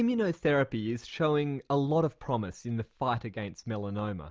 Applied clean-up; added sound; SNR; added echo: none; none; none; none.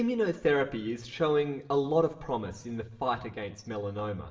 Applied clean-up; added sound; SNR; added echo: none; none; none; reverberation time 0.8 s.